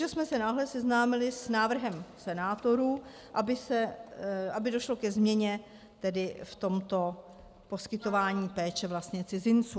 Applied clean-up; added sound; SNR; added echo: none; Wind instrument, woodwind instrument; 16 dB; none.